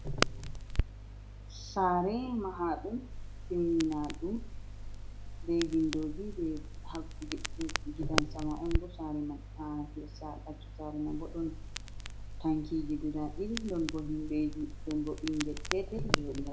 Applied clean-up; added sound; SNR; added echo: none; Crackle; 2 dB; reverberation time 0.4 s.